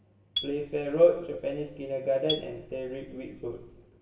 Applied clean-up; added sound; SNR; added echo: none; Marimba, xylophone; 11 dB; reverberation time 1.0 s.